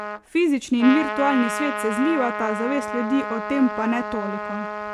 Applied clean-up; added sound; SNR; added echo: none; Trumpet; 6 dB; none.